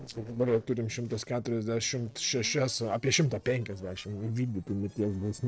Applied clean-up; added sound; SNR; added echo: neural separator model SepFormer DNS4.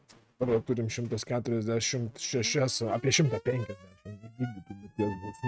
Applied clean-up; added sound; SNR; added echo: neural mask model RNNoise.